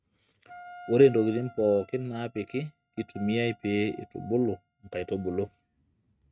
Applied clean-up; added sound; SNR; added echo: neural mask model RNNoise.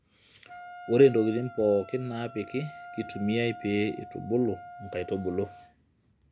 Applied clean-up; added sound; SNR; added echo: none; Wind instrument, woodwind instrument; 17 dB; none.